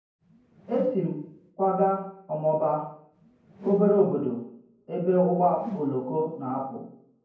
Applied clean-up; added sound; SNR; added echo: none; Whoosh, swoosh, swish; 14 dB; reverberation time 0.9 s.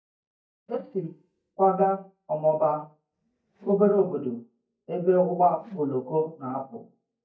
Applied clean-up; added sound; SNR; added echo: neural mask model DeepFilterNet 3.